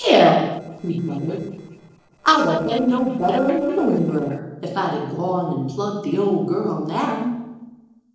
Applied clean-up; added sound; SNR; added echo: neural separator model SepFormer DNS4.